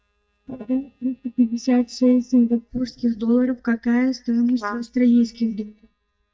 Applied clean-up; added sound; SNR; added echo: neural mask model DeepFilterNet 3.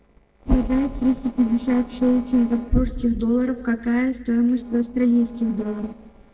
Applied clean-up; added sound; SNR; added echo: neural separator model SepFormer DNS4.